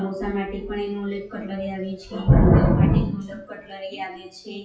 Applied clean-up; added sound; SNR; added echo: classical method WPE with log-MMSE.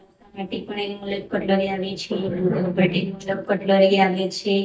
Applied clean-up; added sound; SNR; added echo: neural mask model DeepFilterNet 3.